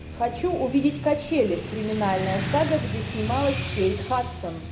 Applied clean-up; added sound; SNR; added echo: none; Motorcycle / Traffic noise, roadway noise; 6 dB; none.